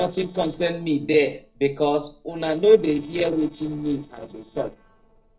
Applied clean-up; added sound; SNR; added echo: neural separator model SepFormer DNS4.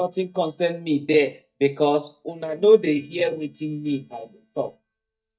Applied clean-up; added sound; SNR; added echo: neural mask model DeepFilterNet 3.